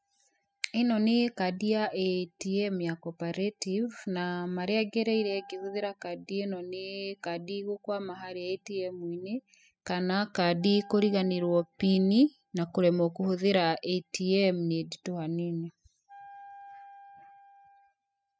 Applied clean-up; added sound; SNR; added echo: classical method spectral subtraction.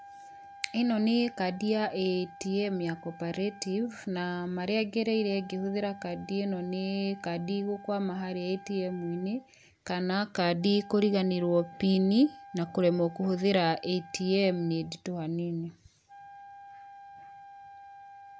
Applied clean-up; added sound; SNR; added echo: none; Wind instrument, woodwind instrument; 20 dB; none.